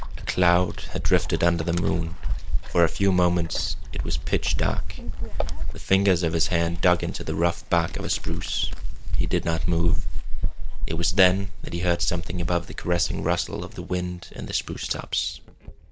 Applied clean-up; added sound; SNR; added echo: neural mask model Resemble Enhance denoiser.